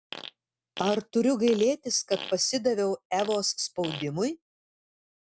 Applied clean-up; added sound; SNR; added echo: none; Fart; 14 dB; none.